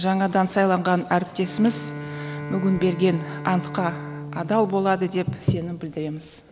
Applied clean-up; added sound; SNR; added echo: none; Bowed string instrument; 13 dB; none.